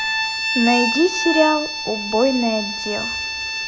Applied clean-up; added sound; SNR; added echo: none; Bowed string instrument; 3 dB; none.